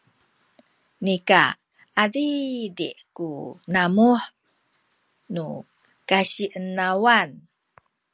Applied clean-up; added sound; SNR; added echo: none; none; none; none.